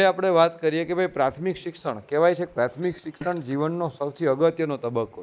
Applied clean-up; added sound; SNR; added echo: neural mask model Resemble Enhance denoiser.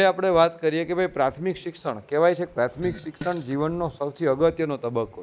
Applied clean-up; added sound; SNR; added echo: none; Fart; 18 dB; none.